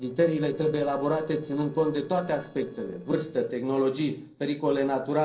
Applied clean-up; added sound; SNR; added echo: neural separator model SepFormer DNS4.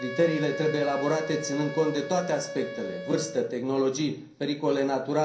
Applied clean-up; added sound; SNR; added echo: none; Wind instrument, woodwind instrument; 11 dB; reverberation time 0.6 s.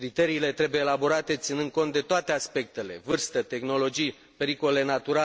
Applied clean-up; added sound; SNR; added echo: none; none; none; none.